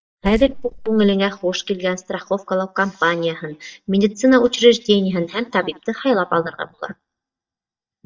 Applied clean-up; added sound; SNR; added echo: neural mask model DeepFilterNet 3.